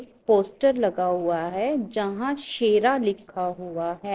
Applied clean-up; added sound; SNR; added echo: neural separator model SepFormer DNS4.